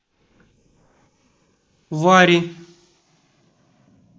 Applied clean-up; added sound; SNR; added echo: neural mask model Resemble Enhance denoiser.